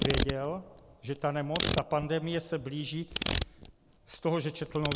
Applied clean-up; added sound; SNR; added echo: none; Ratchet, pawl; -4 dB; none.